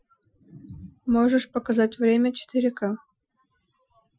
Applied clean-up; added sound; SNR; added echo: classical method Wiener filter.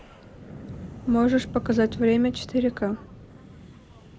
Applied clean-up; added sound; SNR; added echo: none; Wind; 13 dB; none.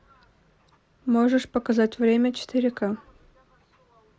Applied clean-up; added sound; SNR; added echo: none; none; none; none.